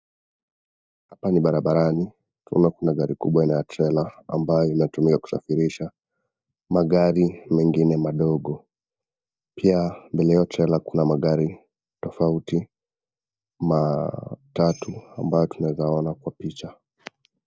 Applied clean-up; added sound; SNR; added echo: neural mask model DeepFilterNet 3.